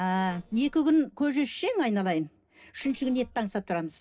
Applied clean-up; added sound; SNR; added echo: neural separator model SepFormer DNS4.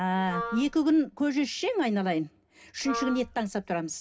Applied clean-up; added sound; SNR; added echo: none; Wind instrument, woodwind instrument; 10 dB; reverberation time 0.3 s.